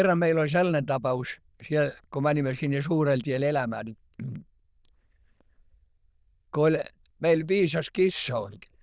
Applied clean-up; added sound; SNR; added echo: neural diffusion model UNIVERSE++.